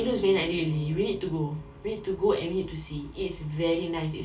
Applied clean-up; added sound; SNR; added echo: none; Acoustic guitar; 19 dB; reverberation time 0.3 s.